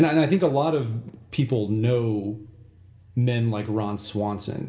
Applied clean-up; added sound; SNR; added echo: none; none; none; reverberation time 0.6 s.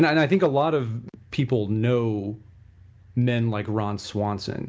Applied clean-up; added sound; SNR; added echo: none; none; none; none.